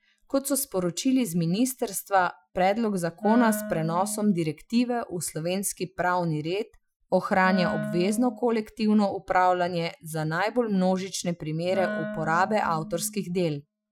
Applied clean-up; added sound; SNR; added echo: classical method Wiener filter.